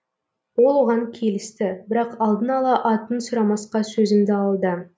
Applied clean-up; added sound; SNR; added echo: none; none; none; none.